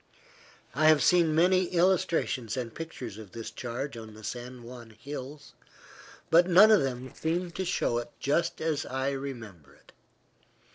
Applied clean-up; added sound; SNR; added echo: neural separator model SepFormer DNS4.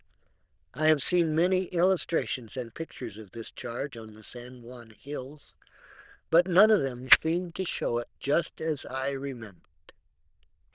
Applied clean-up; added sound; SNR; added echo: neural diffusion model UNIVERSE++.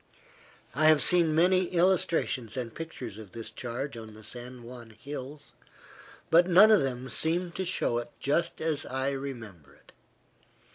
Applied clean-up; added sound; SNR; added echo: none; none; none; none.